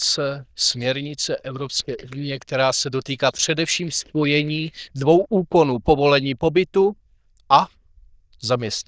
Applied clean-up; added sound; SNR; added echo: neural diffusion model UNIVERSE++.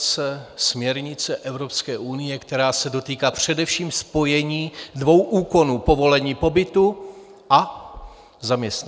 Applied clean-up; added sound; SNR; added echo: none; none; none; none.